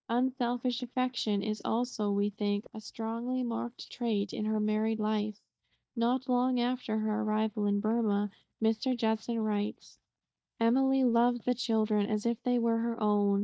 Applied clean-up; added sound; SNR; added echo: neural mask model DeepFilterNet 3.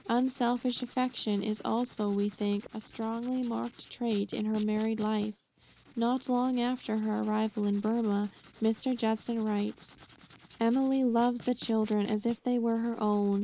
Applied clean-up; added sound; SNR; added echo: none; Writing; 18 dB; none.